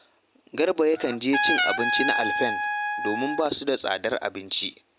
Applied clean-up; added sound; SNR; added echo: none; Trumpet; 0 dB; none.